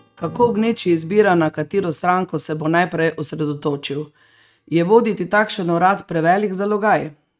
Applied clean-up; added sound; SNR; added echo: neural mask model RNNoise.